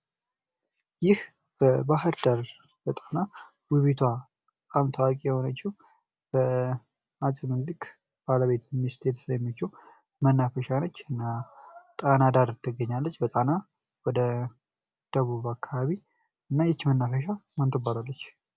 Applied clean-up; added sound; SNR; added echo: none; none; none; none.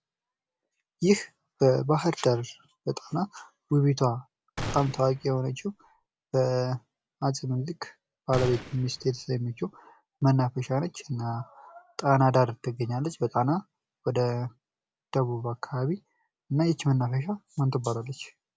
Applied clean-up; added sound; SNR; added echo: none; Gunshot, gunfire; 11 dB; none.